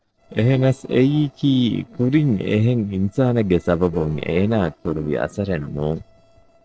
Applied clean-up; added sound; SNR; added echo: neural separator model SepFormer DNS4.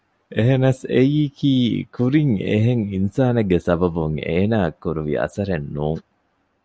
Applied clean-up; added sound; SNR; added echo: none; none; none; none.